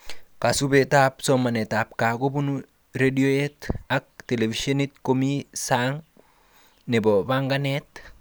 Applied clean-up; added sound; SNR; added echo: none; none; none; none.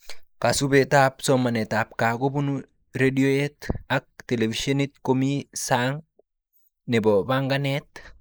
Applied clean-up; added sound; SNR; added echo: neural mask model Resemble Enhance denoiser.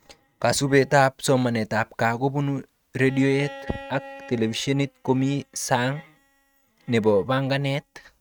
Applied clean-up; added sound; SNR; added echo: neural mask model RNNoise.